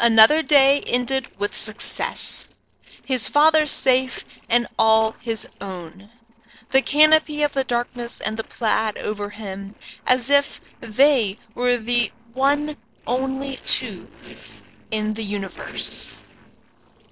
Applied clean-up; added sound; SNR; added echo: neural separator model SepFormer DNS4.